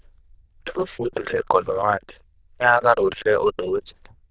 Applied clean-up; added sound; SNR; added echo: neural diffusion model UNIVERSE++.